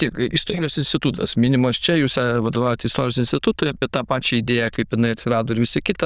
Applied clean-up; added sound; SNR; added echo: neural diffusion model UNIVERSE++.